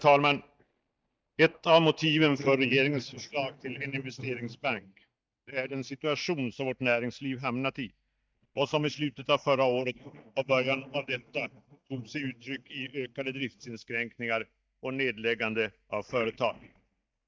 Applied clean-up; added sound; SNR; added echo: neural mask model DeepFilterNet 3.